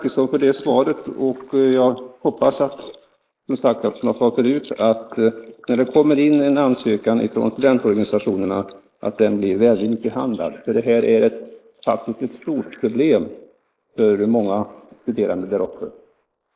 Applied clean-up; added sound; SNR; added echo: neural mask model Resemble Enhance denoiser.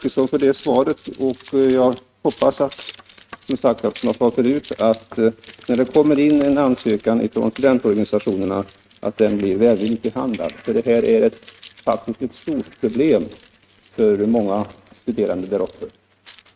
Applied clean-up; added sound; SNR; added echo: neural mask model RNNoise.